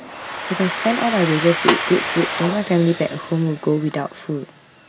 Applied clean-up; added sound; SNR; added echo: none; Snare drum + Domestic sounds, home sounds; 6 dB; none.